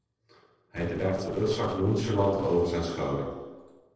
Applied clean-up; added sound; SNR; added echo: neural separator model SepFormer DNS4.